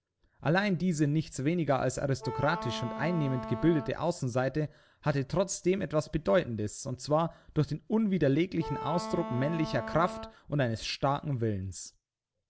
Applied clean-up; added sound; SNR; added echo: none; Wind instrument, woodwind instrument; 9 dB; none.